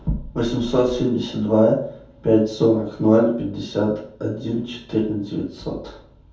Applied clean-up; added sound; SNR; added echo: none; none; none; reverberation time 0.6 s.